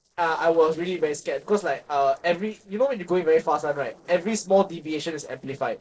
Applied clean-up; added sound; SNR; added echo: neural separator model SepFormer DNS4.